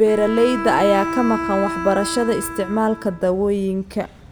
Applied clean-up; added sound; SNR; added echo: none; Bowed string instrument; 8 dB; none.